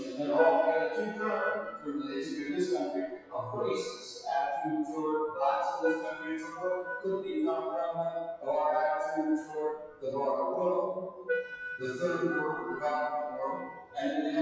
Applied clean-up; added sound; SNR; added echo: classical method WPE with log-MMSE.